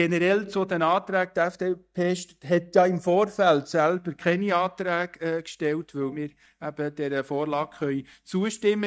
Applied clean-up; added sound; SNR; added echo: neural mask model DeepFilterNet 3.